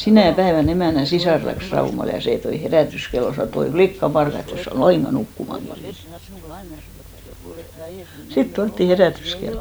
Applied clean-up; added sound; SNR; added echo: none; none; none; none.